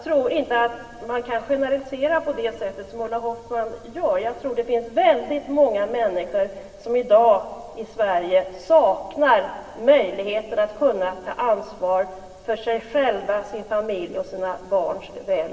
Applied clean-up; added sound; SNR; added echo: none; none; none; reverberation time 2.1 s.